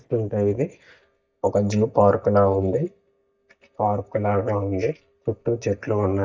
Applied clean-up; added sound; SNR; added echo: neural mask model DeepFilterNet 3.